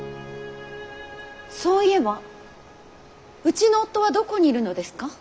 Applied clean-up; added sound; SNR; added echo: none; none; none; none.